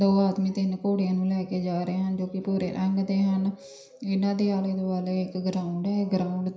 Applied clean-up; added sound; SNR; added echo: none; none; none; reverberation time 0.5 s.